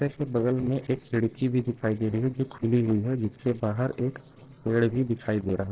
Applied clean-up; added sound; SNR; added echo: neural separator model SepFormer DNS4.